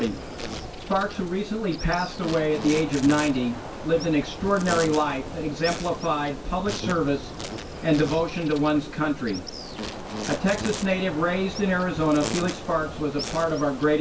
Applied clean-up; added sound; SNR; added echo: none; Insect; 9 dB; reverberation time 0.1 s.